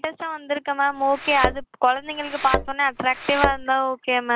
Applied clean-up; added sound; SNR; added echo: none; Thump, thud; 6 dB; none.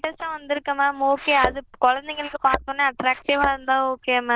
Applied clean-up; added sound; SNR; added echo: neural diffusion model UNIVERSE++.